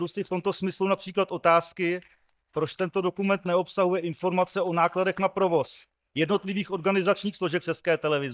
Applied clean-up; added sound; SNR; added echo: neural mask model DeepFilterNet 3.